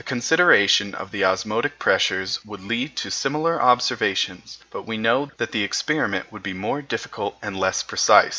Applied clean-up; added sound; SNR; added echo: none; none; none; none.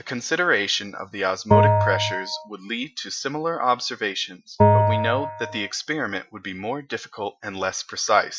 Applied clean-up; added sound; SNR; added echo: classical method Wiener filter.